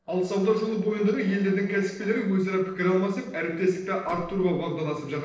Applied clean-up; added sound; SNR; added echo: neural separator model SepFormer DNS4.